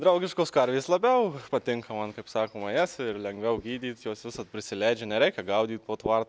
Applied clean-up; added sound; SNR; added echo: none; none; none; none.